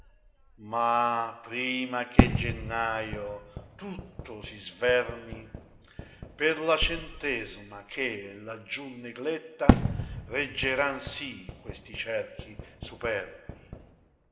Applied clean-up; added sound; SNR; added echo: none; Fireworks; 1 dB; reverberation time 1.3 s.